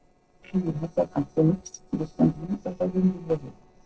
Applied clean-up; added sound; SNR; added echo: neural separator model SepFormer DNS4.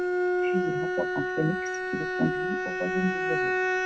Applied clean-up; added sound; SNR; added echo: none; Bowed string instrument; -5 dB; reverberation time 0.3 s.